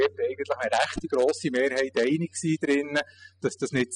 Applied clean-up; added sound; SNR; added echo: classical method spectral subtraction.